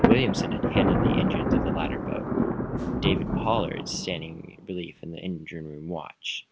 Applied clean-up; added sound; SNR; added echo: none; Thunder; -4 dB; none.